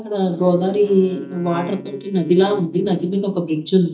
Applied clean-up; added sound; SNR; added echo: neural mask model DeepFilterNet 3.